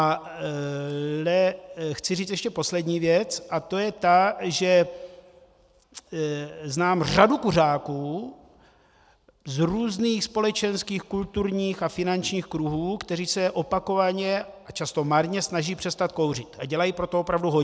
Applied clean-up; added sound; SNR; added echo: none; none; none; none.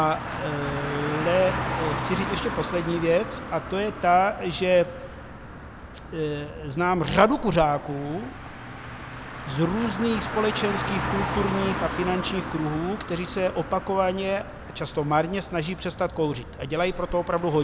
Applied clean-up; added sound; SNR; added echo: none; Car; 7 dB; none.